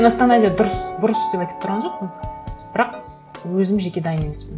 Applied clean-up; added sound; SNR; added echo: none; Piano; 9 dB; none.